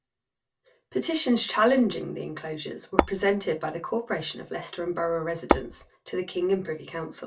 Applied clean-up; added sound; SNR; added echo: none; Tap / Hammer; -3 dB; reverberation time 0.2 s.